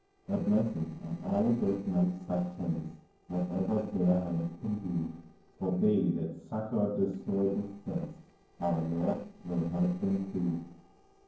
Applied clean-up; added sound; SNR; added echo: neural separator model SepFormer DNS4.